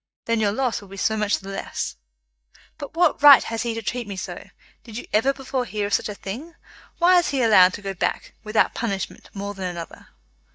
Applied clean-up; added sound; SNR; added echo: neural mask model DeepFilterNet 3.